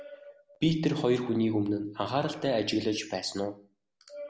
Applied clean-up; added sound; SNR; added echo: none; none; none; none.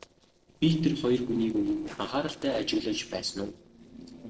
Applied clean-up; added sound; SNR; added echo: neural separator model SepFormer DNS4.